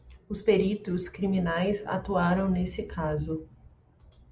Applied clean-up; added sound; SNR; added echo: none; none; none; none.